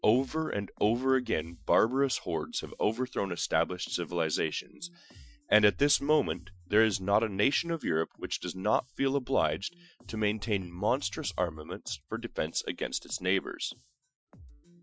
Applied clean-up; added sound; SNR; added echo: classical method Wiener filter.